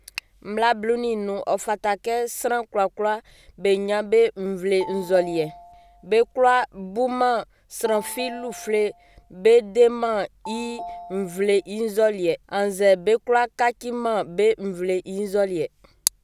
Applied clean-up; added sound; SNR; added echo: none; Telephone; 18 dB; none.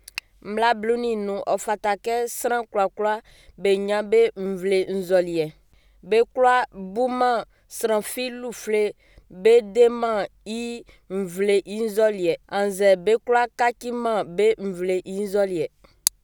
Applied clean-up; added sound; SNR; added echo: none; none; none; none.